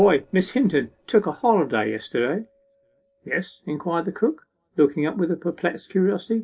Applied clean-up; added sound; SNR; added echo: neural separator model SepFormer DNS4.